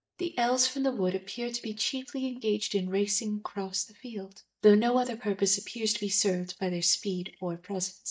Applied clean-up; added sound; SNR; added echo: neural mask model DeepFilterNet 3.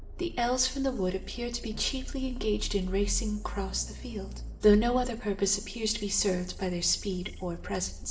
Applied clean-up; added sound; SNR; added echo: none; Accelerating, revving, vroom; 7 dB; reverberation time 1.4 s.